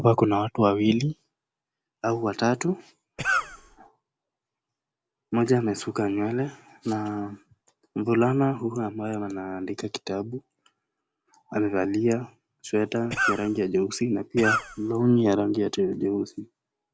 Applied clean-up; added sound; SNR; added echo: none; Cough; 2 dB; none.